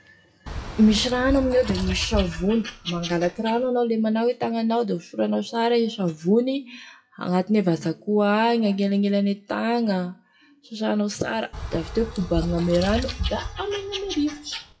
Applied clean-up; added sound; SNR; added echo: classical method WPE with log-MMSE.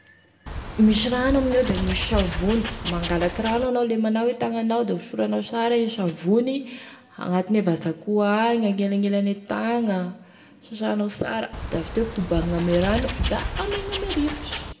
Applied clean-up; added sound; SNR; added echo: none; Wild animals; 6 dB; reverberation time 0.8 s.